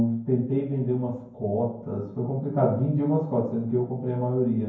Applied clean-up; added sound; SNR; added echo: none; none; none; reverberation time 0.9 s.